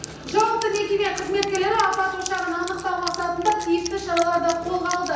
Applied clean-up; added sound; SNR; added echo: none; Wind instrument, woodwind instrument; 14 dB; reverberation time 0.9 s.